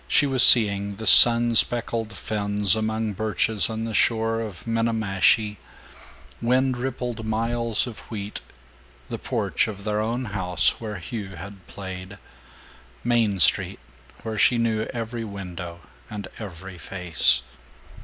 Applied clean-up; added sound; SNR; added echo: none; none; none; none.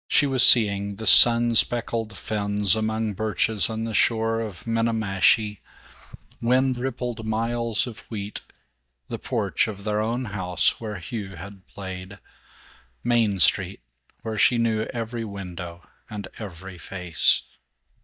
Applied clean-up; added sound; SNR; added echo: neural mask model DeepFilterNet 3.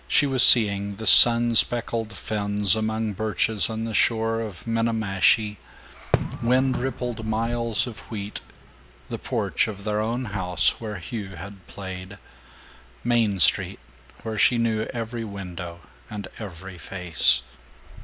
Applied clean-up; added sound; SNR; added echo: none; Fireworks; 7 dB; none.